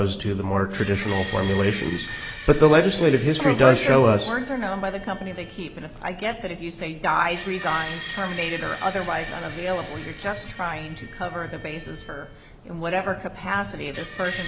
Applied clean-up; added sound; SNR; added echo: none; Screech; 13 dB; none.